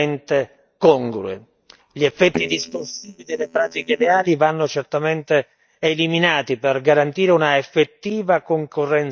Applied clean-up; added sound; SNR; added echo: neural mask model DeepFilterNet 3.